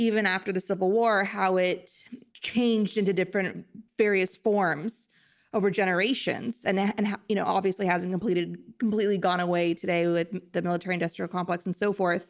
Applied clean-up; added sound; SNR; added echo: none; none; none; none.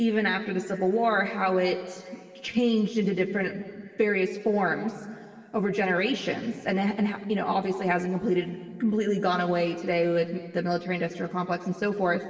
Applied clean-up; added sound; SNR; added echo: none; none; none; reverberation time 2.6 s.